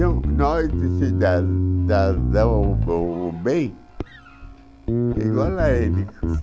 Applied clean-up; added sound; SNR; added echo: none; Bass guitar; -2 dB; none.